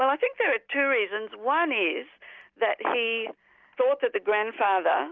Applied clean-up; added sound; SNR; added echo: none; none; none; none.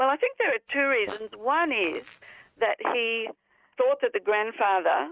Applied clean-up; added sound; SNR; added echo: neural mask model RNNoise.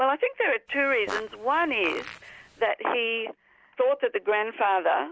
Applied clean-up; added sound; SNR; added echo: none; Fart; 14 dB; none.